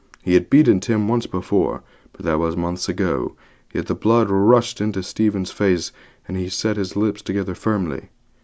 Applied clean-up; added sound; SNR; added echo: none; none; none; none.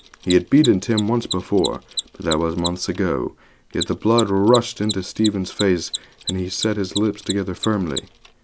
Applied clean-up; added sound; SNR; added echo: none; Mechanisms; 12 dB; none.